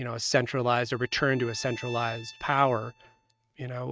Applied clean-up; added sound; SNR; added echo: neural mask model RNNoise.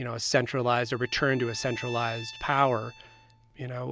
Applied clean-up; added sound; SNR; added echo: none; Bowed string instrument; 18 dB; none.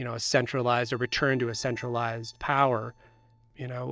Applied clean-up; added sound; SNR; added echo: neural separator model SepFormer DNS4.